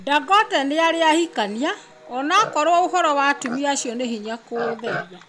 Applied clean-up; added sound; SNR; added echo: none; Livestock, farm animals, working animals; 15 dB; none.